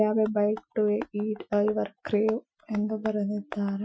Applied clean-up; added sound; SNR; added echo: classical method Wiener filter.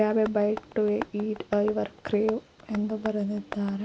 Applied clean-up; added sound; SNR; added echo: none; Tap; 15 dB; none.